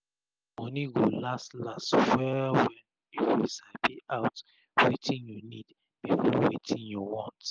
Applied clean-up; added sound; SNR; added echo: none; none; none; none.